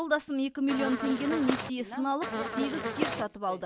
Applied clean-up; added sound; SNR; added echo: none; Buzz; 3 dB; none.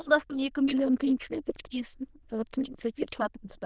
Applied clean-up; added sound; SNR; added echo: neural diffusion model UNIVERSE++.